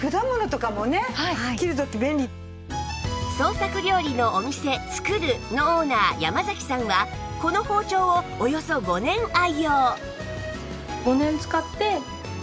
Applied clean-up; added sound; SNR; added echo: none; none; none; none.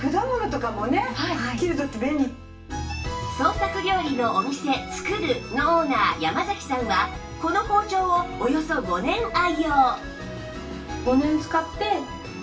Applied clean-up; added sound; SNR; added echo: none; none; none; reverberation time 0.3 s.